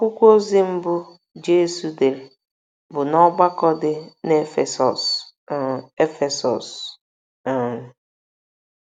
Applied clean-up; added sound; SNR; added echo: none; none; none; none.